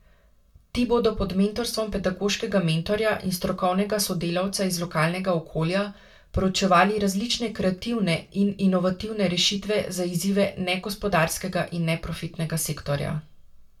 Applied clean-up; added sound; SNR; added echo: none; none; none; reverberation time 0.2 s.